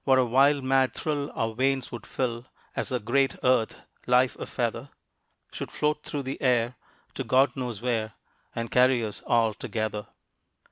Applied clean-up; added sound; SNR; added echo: none; none; none; none.